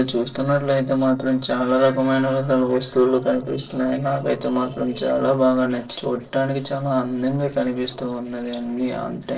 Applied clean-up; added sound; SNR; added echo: neural separator model SepFormer DNS4.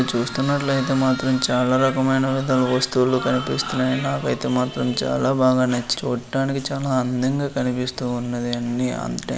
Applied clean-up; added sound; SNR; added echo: none; none; none; none.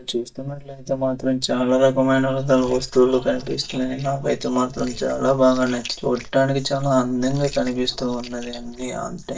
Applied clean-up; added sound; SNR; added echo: neural mask model DeepFilterNet 3.